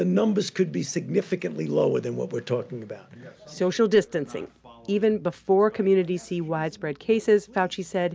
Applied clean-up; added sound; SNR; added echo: none; none; none; none.